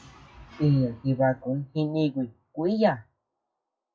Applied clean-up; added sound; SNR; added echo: classical method WPE with log-MMSE.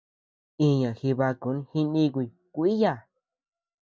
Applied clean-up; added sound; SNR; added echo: none; none; none; none.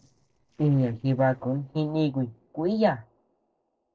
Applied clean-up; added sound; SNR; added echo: neural separator model SepFormer DNS4.